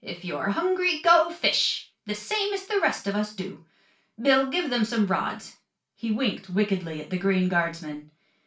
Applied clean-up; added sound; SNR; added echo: none; none; none; reverberation time 0.3 s.